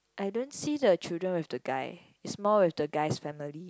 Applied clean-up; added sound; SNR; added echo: none; none; none; none.